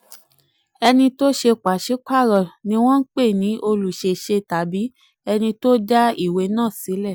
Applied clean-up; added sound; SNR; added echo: none; none; none; none.